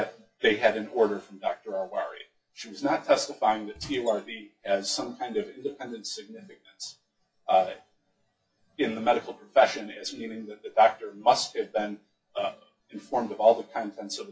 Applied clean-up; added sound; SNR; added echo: classical method WPE with log-MMSE.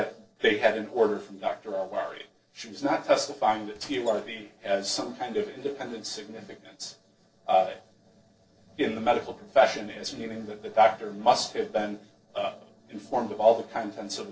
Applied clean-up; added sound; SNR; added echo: neural separator model SepFormer DNS4.